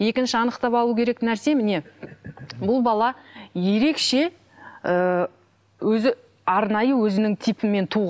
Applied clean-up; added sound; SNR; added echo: none; none; none; none.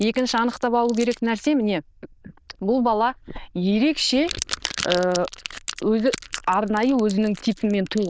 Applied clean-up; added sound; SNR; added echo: neural diffusion model UNIVERSE++.